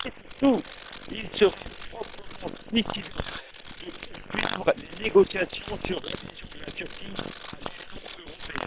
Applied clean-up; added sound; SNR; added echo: neural separator model SepFormer WHAM!.